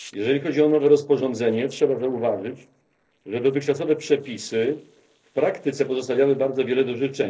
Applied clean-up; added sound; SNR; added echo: neural separator model SepFormer DNS4.